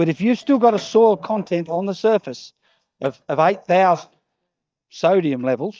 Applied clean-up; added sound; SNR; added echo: neural mask model DeepFilterNet 3.